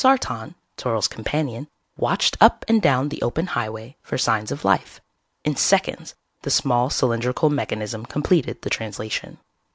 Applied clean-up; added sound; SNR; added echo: none; none; none; none.